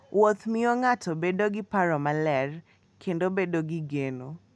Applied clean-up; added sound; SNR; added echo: none; none; none; none.